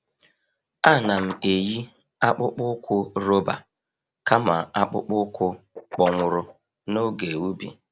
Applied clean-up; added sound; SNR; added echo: none; Guitar; 17 dB; none.